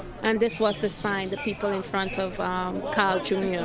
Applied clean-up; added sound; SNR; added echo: none; Chirp, tweet + Bird; 17 dB; none.